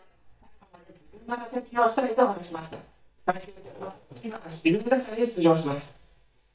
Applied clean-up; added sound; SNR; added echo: neural mask model DeepFilterNet 3.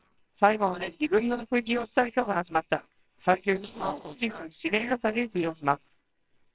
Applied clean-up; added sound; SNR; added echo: neural separator model SepFormer WHAMR!.